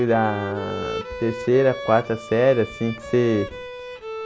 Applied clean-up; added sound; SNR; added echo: none; Bowed string instrument; 11 dB; none.